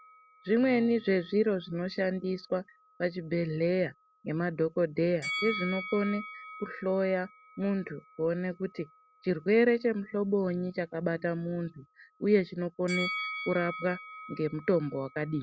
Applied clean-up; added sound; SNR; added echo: none; Bell; 13 dB; none.